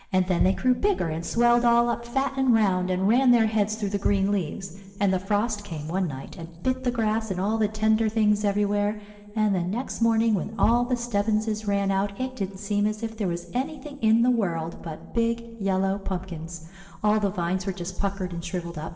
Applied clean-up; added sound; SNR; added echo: neural separator model SepFormer DNS4.